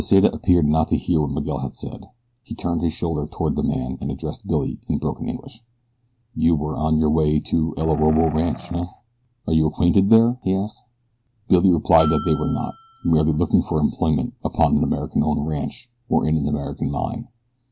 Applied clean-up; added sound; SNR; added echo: none; Bell + Growling; 15 dB; none.